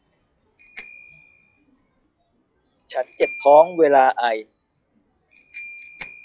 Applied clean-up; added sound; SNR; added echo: classical method log-MMSE.